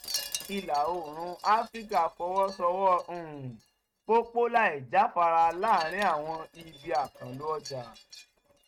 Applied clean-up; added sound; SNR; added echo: neural mask model RNNoise.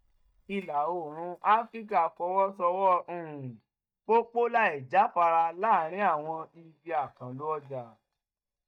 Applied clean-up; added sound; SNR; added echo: neural mask model DeepFilterNet 3.